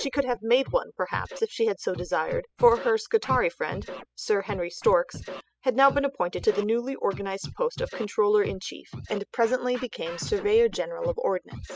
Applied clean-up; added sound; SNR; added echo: classical method spectral subtraction.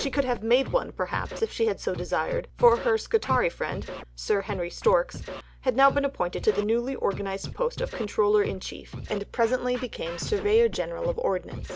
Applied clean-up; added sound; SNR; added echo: none; Scratching (performance technique); 13 dB; none.